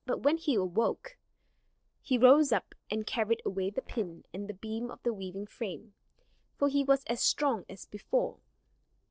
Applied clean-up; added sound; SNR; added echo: neural separator model SepFormer DNS4.